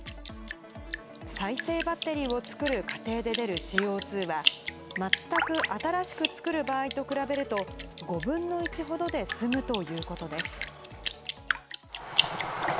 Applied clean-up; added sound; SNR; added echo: none; Drip; 1 dB; none.